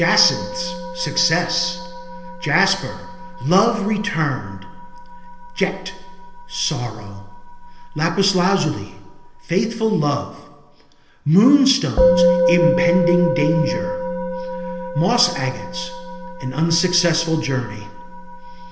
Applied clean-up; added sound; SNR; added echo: none; Musical instrument; 4 dB; reverberation time 0.8 s.